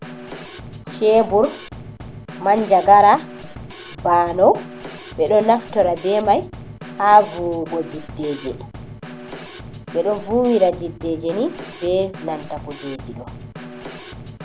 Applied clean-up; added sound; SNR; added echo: none; Snare drum / Drum kit; 15 dB; none.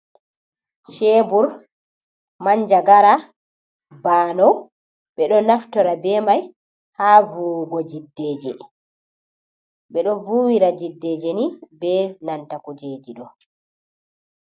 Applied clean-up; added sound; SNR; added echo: none; none; none; none.